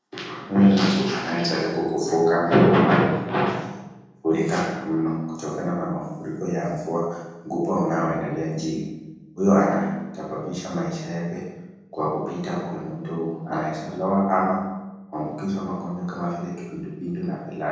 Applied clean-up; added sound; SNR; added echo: none; none; none; reverberation time 1.3 s.